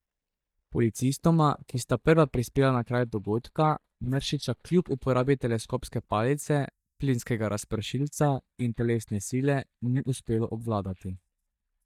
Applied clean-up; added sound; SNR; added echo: neural mask model DeepFilterNet 3.